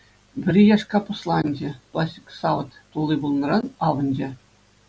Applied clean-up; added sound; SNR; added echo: none; none; none; none.